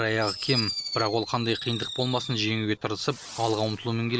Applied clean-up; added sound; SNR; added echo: none; Fireworks; 9 dB; none.